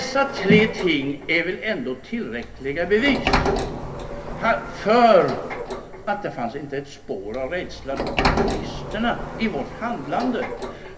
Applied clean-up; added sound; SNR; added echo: none; Sliding door; 5 dB; reverberation time 0.3 s.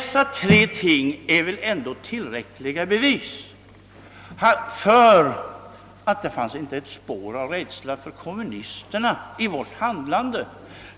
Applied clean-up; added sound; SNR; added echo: none; none; none; none.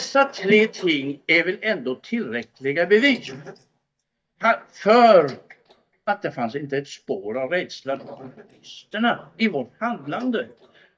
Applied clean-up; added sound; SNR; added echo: neural mask model DeepFilterNet 3.